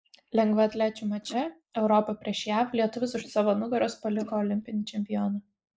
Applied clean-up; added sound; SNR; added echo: neural mask model Resemble Enhance denoiser.